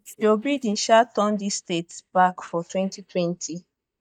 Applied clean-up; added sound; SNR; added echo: neural mask model DeepFilterNet 3.